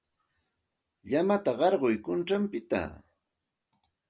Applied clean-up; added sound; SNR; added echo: none; none; none; none.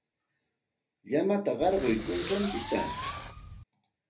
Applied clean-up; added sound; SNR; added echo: none; Fireworks; 2 dB; reverberation time 0.3 s.